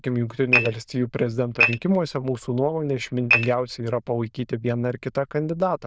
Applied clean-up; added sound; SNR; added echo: neural diffusion model UNIVERSE++.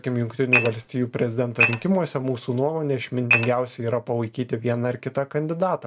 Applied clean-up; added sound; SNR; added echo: none; Dishes, pots, and pans / Glass; -2 dB; none.